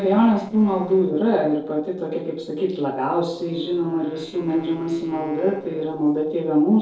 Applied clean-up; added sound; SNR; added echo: neural separator model SepFormer DNS4.